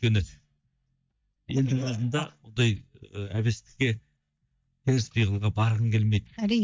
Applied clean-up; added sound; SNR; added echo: neural mask model DeepFilterNet 3.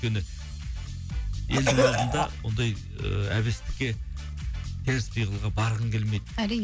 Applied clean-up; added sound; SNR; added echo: none; Cough; -2 dB; none.